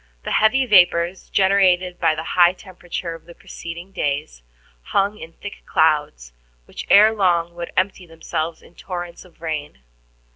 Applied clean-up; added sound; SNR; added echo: none; none; none; none.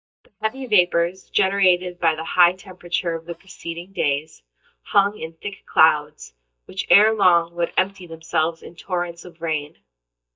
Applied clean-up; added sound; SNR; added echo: neural mask model DeepFilterNet 3.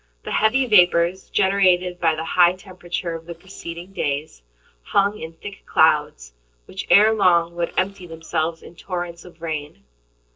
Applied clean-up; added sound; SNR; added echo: neural separator model SepFormer DNS4.